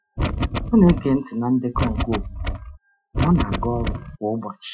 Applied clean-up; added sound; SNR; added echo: classical method Wiener filter.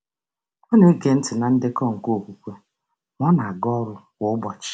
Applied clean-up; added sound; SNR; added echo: none; none; none; none.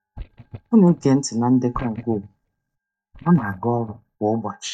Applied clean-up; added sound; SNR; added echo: neural mask model DeepFilterNet 3.